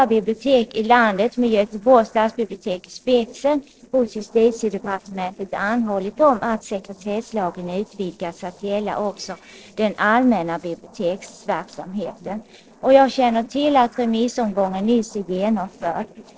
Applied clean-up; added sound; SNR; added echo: neural separator model SepFormer DNS4.